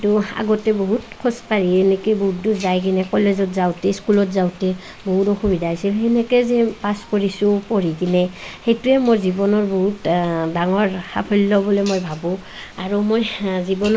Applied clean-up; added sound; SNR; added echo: none; none; none; none.